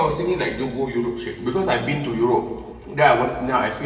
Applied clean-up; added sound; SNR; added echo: none; none; none; reverberation time 1.2 s.